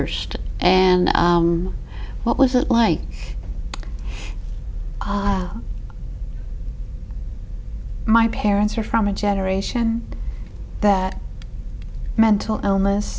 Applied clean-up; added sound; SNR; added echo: none; none; none; none.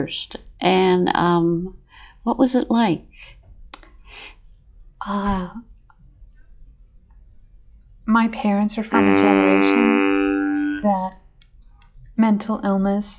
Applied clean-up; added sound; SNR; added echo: classical method log-MMSE.